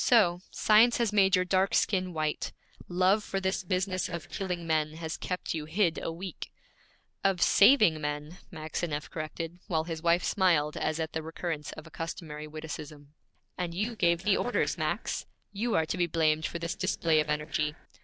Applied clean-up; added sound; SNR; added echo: neural separator model SepFormer DNS4.